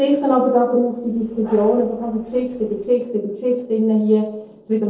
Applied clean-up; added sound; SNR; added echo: neural separator model SepFormer DNS4.